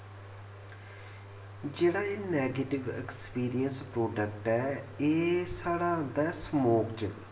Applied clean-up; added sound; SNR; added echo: none; Cricket; 10 dB; reverberation time 0.7 s.